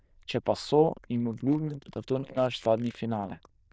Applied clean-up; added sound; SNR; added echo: neural diffusion model UNIVERSE++.